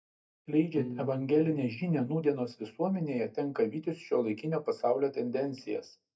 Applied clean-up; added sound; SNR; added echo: neural mask model DeepFilterNet 3.